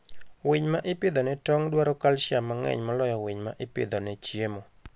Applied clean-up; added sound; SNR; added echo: none; none; none; none.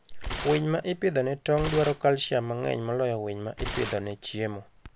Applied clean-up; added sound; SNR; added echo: none; Tearing; 10 dB; none.